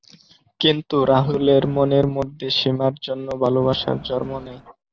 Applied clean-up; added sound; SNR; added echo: none; Crowd; 18 dB; none.